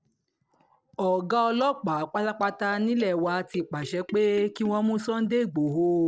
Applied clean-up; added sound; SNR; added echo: neural separator model SepFormer DNS4.